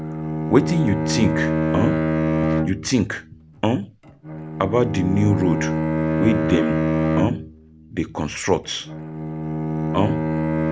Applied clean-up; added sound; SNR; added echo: none; Bowed string instrument; 0 dB; none.